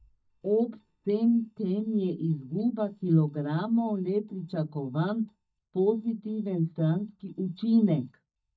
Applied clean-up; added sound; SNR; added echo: neural mask model DeepFilterNet 3.